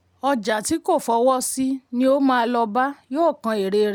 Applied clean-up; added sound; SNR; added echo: none; none; none; none.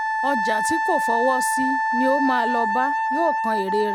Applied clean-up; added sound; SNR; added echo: none; Wind instrument, woodwind instrument; -2 dB; none.